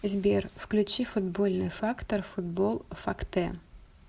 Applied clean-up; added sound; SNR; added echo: none; none; none; none.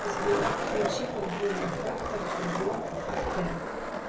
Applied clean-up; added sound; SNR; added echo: none; Skateboard; -1 dB; reverberation time 0.3 s.